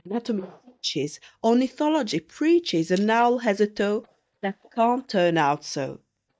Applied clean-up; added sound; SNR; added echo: neural mask model DeepFilterNet 3.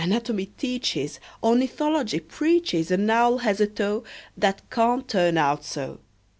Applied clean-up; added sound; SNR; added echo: none; none; none; none.